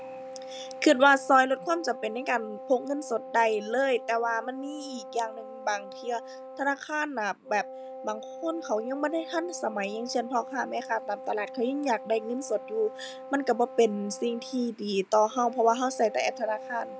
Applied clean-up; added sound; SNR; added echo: none; Wind instrument, woodwind instrument; 13 dB; none.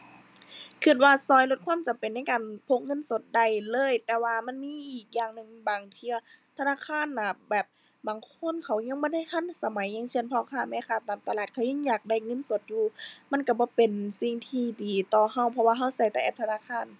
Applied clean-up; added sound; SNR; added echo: none; none; none; none.